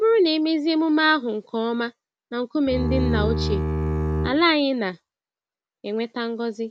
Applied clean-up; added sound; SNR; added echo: none; Bowed string instrument; 1 dB; none.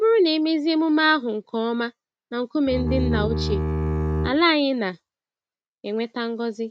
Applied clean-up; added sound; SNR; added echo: neural mask model RNNoise.